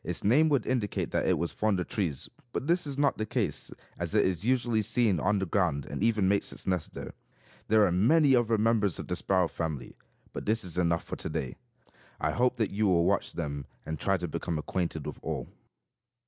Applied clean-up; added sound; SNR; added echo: none; none; none; none.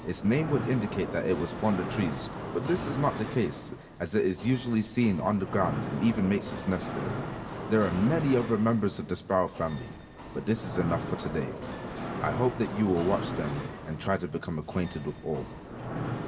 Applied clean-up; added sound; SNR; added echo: none; Mechanisms; 7 dB; reverberation time 1.5 s.